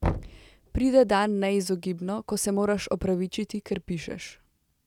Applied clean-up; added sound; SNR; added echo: none; Knock; 11 dB; none.